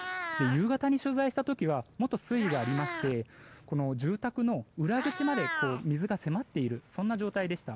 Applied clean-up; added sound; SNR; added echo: none; Meow; 10 dB; none.